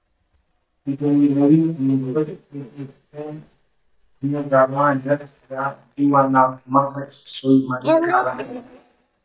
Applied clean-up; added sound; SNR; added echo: neural mask model DeepFilterNet 3.